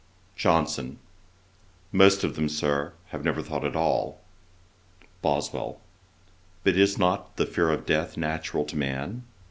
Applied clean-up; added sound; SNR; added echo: none; none; none; none.